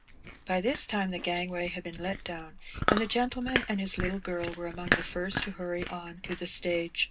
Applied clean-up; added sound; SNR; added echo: none; Chewing, mastication; 3 dB; reverberation time 0.2 s.